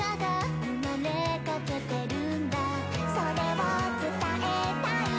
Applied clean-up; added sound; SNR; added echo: none; none; none; none.